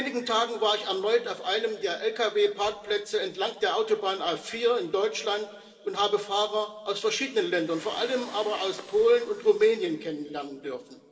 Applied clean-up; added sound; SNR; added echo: neural separator model SepFormer DNS4.